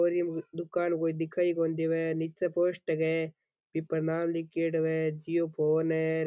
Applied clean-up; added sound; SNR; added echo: none; none; none; none.